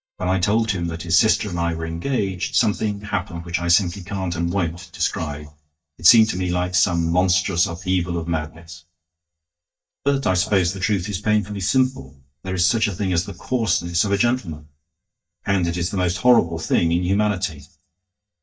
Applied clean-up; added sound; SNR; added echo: neural mask model DeepFilterNet 3.